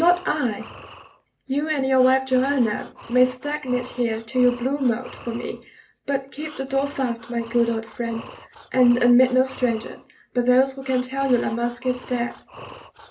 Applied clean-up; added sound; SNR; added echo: none; Breathing; 20 dB; reverberation time 0.3 s.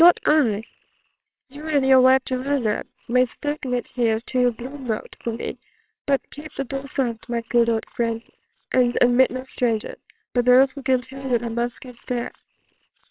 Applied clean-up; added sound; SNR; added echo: neural separator model SepFormer WHAMR!.